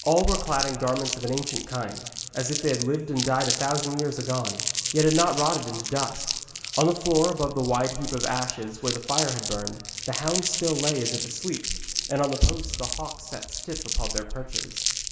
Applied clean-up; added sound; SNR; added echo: none; Crumpling, crinkling; 5 dB; reverberation time 2.1 s.